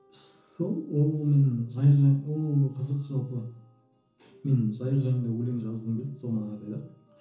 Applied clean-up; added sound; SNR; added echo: none; none; none; reverberation time 0.7 s.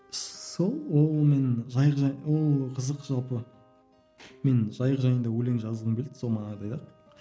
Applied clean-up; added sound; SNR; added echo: none; none; none; none.